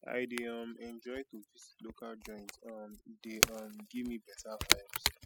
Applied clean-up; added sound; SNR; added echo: classical method spectral subtraction.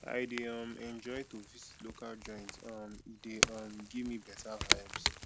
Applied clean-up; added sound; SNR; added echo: none; Crack / Crackle; -4 dB; none.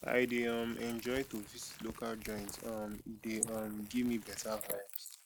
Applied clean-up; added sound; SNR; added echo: neural mask model Resemble Enhance denoiser.